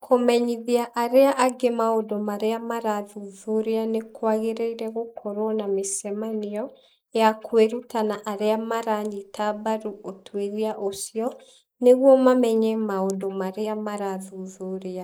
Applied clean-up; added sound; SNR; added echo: neural mask model Resemble Enhance denoiser.